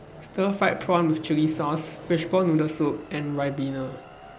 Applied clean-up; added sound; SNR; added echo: none; Traffic noise, roadway noise; 19 dB; none.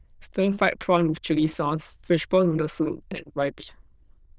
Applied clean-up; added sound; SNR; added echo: neural diffusion model UNIVERSE++.